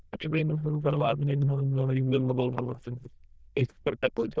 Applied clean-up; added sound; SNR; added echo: neural diffusion model UNIVERSE++.